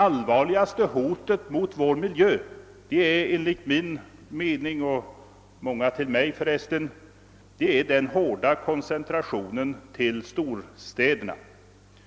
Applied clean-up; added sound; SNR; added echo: none; none; none; none.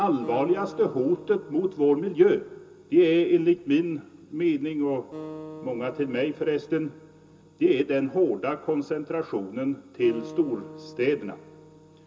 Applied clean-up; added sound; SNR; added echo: none; Acoustic guitar; 19 dB; reverberation time 0.2 s.